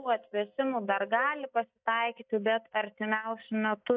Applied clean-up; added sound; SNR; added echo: neural mask model DeepFilterNet 3.